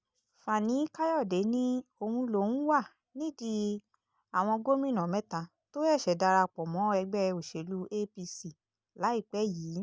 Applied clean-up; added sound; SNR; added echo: none; none; none; none.